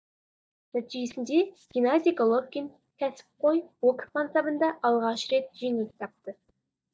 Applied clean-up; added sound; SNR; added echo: neural mask model DeepFilterNet 3.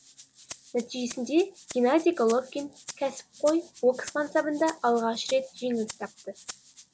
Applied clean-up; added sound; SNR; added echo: none; Rattle (instrument); 18 dB; none.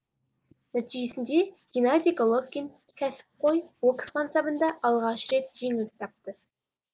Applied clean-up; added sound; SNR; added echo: neural mask model Resemble Enhance denoiser.